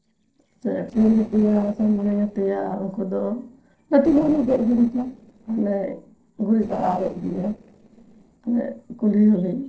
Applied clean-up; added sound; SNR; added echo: neural separator model SepFormer DNS4.